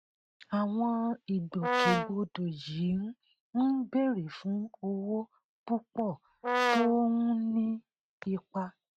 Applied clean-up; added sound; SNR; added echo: neural mask model RNNoise.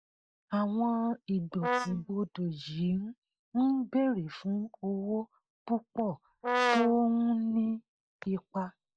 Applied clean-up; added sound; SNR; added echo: neural mask model DeepFilterNet 3.